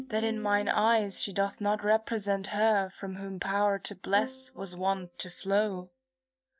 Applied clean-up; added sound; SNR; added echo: neural mask model DeepFilterNet 3.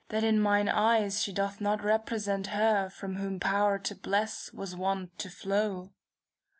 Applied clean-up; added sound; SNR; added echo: none; none; none; none.